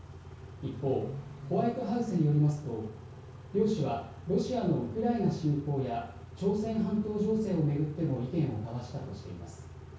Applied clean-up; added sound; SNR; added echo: none; Idling / Accelerating, revving, vroom / Car; 14 dB; reverberation time 0.6 s.